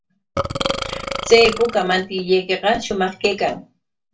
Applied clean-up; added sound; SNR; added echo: none; Burping, eructation; 6 dB; reverberation time 0.2 s.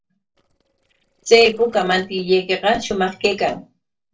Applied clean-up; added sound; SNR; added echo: neural separator model SepFormer DNS4.